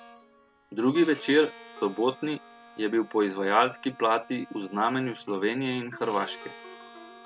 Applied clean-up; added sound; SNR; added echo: none; Plucked string instrument + Bowed string instrument; 20 dB; none.